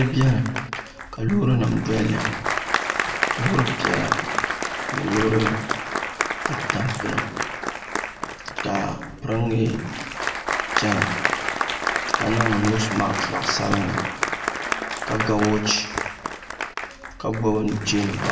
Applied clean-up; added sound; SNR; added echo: none; Applause; 2 dB; reverberation time 0.7 s.